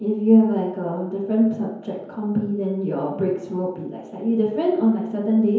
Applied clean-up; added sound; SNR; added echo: none; none; none; reverberation time 0.9 s.